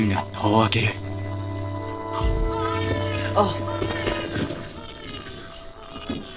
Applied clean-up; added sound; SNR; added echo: neural separator model SepFormer DNS4.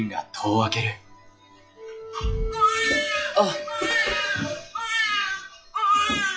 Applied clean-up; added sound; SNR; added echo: classical method WPE with log-MMSE.